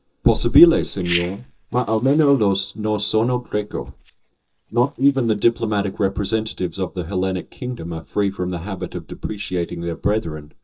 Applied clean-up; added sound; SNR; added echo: neural mask model DeepFilterNet 3.